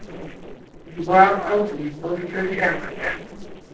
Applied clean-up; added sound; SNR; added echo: neural separator model SepFormer DNS4.